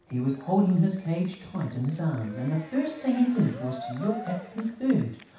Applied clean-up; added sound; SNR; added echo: none; Cheering; 17 dB; reverberation time 0.7 s.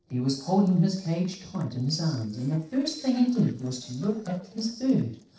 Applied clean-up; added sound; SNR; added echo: neural separator model SepFormer DNS4.